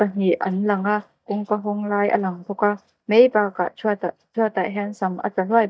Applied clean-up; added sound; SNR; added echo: neural mask model DeepFilterNet 3.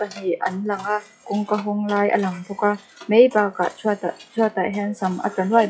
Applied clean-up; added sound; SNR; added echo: classical method WPE with log-MMSE.